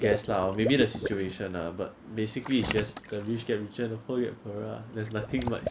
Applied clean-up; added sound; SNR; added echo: none; Water / Liquid; 7 dB; none.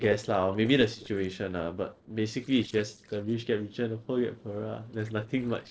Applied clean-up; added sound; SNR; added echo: neural separator model SepFormer DNS4.